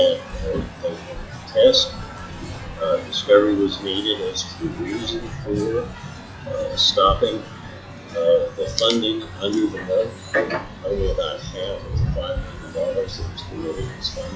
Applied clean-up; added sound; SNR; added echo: classical method log-MMSE.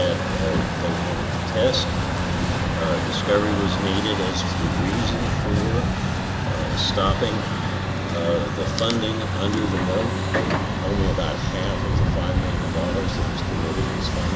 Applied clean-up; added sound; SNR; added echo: none; Truck; -4 dB; none.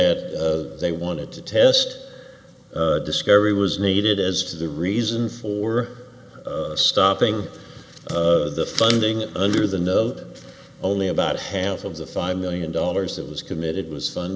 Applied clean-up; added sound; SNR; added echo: none; none; none; none.